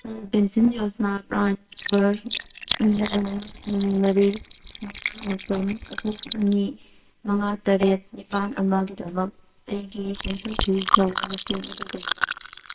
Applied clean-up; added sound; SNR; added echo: neural separator model SepFormer WHAMR!.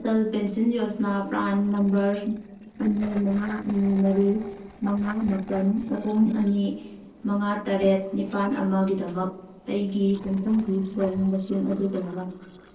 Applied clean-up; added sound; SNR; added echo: neural separator model SepFormer DNS4.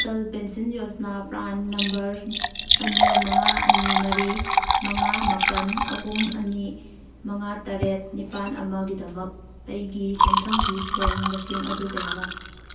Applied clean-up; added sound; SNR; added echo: none; Liquid; -4 dB; reverberation time 0.2 s.